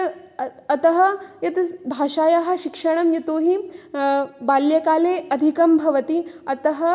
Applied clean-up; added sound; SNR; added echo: none; none; none; none.